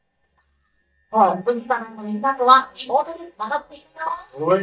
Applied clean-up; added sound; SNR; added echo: neural mask model DeepFilterNet 3.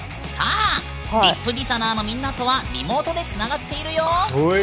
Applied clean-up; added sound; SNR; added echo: none; none; none; none.